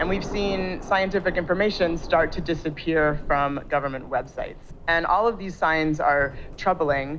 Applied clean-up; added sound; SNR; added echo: none; Thunder; 11 dB; none.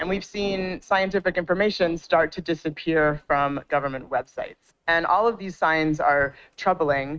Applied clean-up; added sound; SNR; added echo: neural mask model RNNoise.